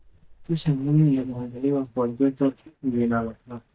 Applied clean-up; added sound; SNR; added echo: neural mask model DeepFilterNet 3.